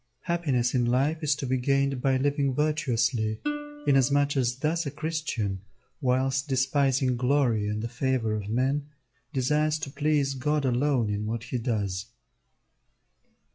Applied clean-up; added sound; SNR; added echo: classical method log-MMSE.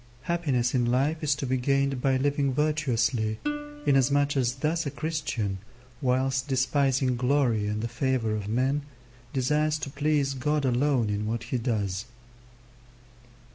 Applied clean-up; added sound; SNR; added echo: none; Plucked string instrument; 13 dB; none.